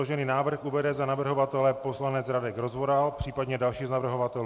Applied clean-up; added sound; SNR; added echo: none; none; none; none.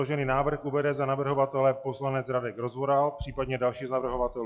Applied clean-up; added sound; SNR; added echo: classical method log-MMSE.